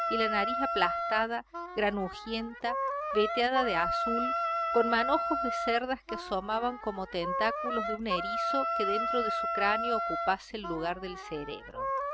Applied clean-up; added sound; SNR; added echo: none; Wind instrument, woodwind instrument; 1 dB; none.